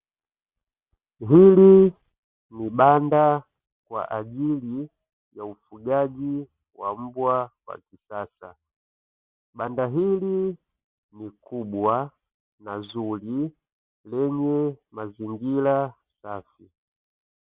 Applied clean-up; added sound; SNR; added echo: none; none; none; none.